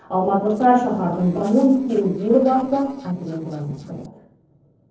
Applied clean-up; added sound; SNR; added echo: neural separator model SepFormer DNS4.